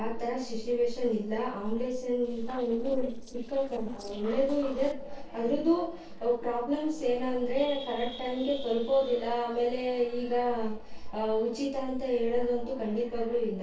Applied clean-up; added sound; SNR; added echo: neural separator model SepFormer DNS4.